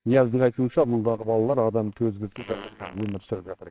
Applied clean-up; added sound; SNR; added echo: neural separator model SepFormer WHAMR!.